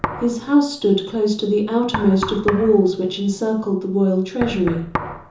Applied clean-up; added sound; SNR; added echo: none; Knock; 12 dB; reverberation time 0.6 s.